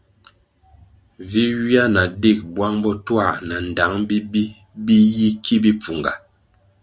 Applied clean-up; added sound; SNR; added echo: none; none; none; none.